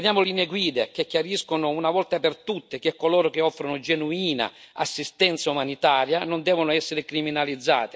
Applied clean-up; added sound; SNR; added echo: none; none; none; none.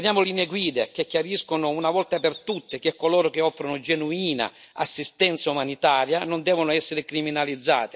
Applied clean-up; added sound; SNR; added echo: neural mask model Resemble Enhance denoiser.